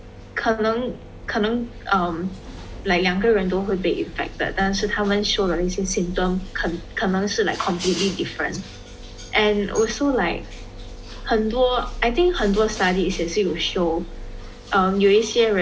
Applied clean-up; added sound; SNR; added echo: none; none; none; none.